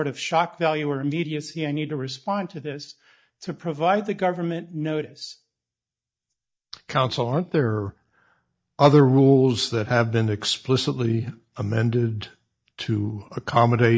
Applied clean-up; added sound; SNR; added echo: neural mask model DeepFilterNet 3.